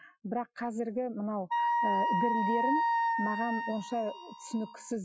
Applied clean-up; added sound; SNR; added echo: classical method Wiener filter.